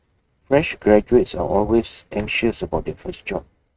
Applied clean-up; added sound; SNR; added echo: neural mask model RNNoise.